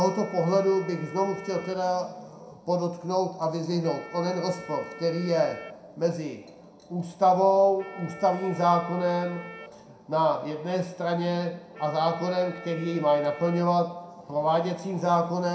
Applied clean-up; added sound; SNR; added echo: none; Wind instrument, woodwind instrument; 20 dB; reverberation time 0.4 s.